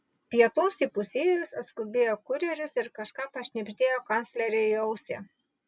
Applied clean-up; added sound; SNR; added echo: none; none; none; none.